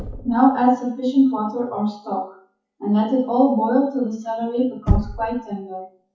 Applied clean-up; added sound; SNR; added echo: classical method WPE with log-MMSE.